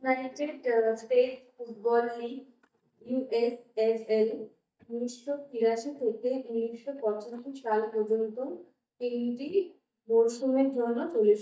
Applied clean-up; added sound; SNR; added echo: neural mask model DeepFilterNet 3.